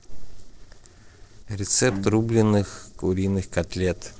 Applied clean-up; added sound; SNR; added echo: neural separator model SepFormer DNS4.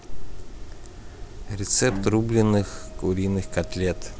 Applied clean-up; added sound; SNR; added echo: none; Bowed string instrument; 13 dB; none.